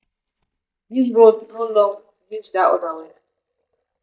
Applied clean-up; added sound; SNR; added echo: neural mask model DeepFilterNet 3.